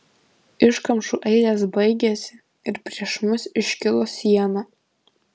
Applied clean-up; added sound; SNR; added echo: none; none; none; none.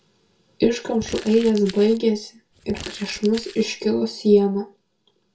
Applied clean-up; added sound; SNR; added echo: none; Crumpling, crinkling; 17 dB; reverberation time 0.2 s.